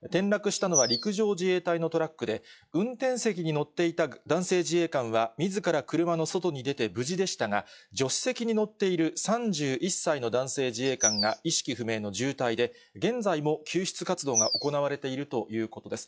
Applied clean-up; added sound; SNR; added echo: classical method log-MMSE.